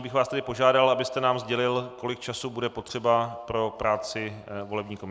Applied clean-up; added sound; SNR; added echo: none; none; none; none.